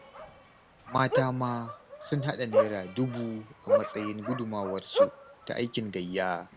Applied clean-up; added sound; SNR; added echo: none; Bark; 0 dB; none.